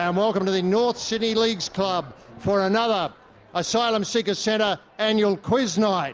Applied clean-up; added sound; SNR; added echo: none; none; none; none.